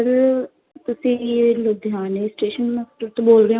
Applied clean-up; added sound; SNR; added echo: none; none; none; none.